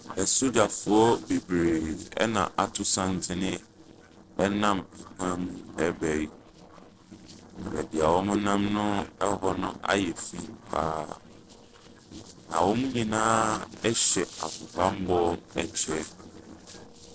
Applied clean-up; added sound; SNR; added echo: neural separator model SepFormer DNS4.